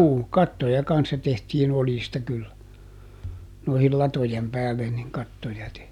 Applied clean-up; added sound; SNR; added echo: none; none; none; none.